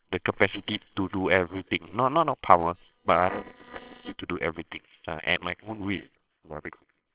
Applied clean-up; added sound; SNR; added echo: neural separator model SepFormer WHAMR!.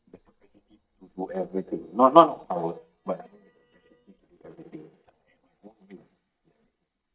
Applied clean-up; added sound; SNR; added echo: neural mask model DeepFilterNet 3.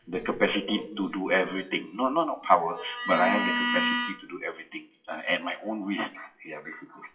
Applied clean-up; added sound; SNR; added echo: classical method WPE with log-MMSE.